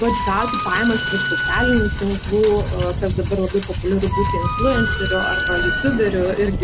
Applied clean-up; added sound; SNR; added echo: none; Rain + Wind instrument, woodwind instrument; 1 dB; none.